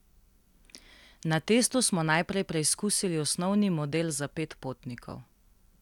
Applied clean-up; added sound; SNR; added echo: none; none; none; none.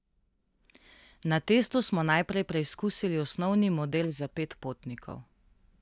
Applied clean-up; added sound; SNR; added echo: neural mask model DeepFilterNet 3.